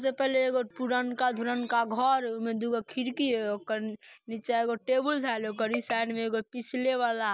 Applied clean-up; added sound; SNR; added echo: none; none; none; none.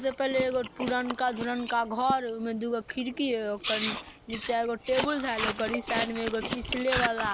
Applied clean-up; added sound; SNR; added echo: none; Chewing, mastication; 7 dB; none.